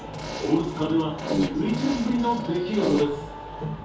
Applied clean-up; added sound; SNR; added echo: none; Fart; 5 dB; reverberation time 0.6 s.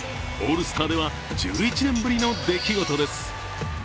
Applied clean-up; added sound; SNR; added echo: none; none; none; none.